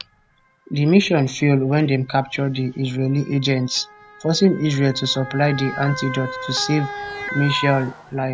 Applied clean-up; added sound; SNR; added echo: none; Motor vehicle (road) / Siren; 13 dB; none.